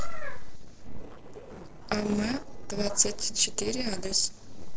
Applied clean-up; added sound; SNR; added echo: neural separator model SepFormer DNS4.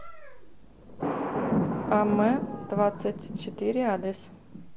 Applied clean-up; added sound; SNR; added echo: none; Thunder; 3 dB; none.